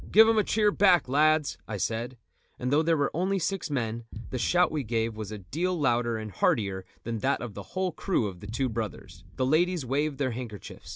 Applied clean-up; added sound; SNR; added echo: none; Boom; 19 dB; none.